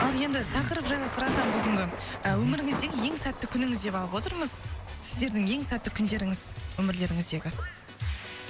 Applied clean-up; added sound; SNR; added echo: none; Thunder; 8 dB; none.